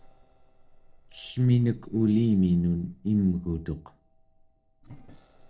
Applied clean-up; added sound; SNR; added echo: neural separator model SepFormer DNS4.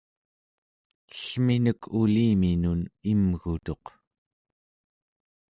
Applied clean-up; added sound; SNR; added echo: none; none; none; none.